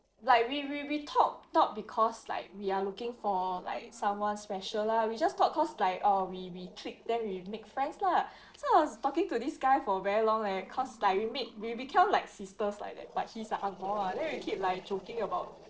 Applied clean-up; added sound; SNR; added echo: neural separator model SepFormer DNS4.